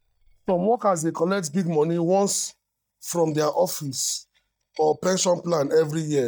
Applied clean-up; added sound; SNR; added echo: neural mask model DeepFilterNet 3.